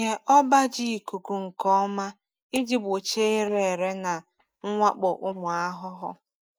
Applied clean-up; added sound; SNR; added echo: neural mask model DeepFilterNet 3.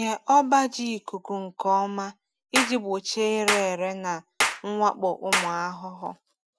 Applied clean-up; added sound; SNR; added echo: none; Clapping; 4 dB; none.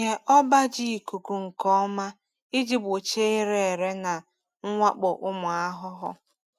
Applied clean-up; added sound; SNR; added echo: none; none; none; none.